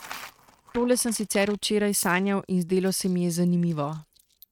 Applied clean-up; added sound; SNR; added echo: neural mask model RNNoise.